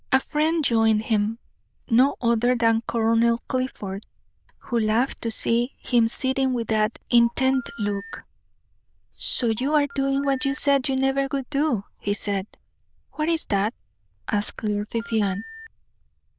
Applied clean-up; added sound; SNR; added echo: neural diffusion model UNIVERSE++.